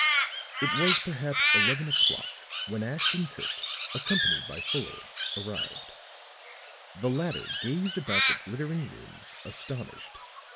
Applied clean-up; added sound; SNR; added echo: none; Crow; -4 dB; none.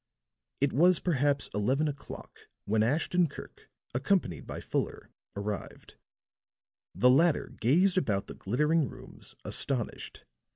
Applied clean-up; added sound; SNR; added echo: none; none; none; none.